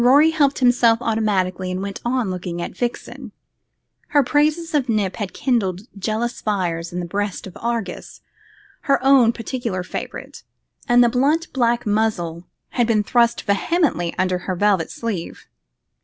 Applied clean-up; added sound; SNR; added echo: none; none; none; none.